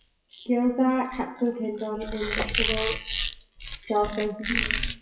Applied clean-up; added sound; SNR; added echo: classical method WPE with log-MMSE.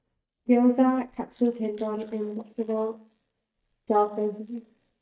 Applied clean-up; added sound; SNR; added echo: neural mask model DeepFilterNet 3.